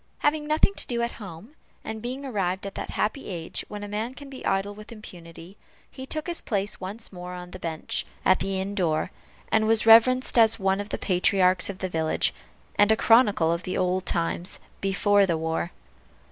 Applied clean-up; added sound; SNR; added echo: none; none; none; none.